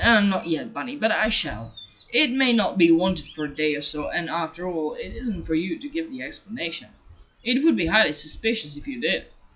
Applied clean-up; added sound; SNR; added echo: classical method log-MMSE.